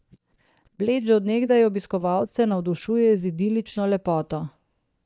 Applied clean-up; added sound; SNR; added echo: neural mask model DeepFilterNet 3.